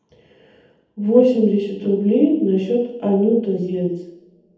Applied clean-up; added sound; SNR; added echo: none; none; none; reverberation time 0.8 s.